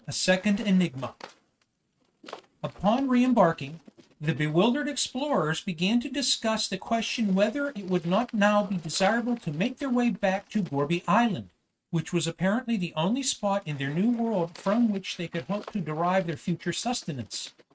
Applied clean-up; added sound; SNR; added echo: neural mask model RNNoise.